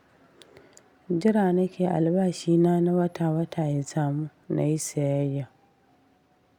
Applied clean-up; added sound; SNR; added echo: none; none; none; none.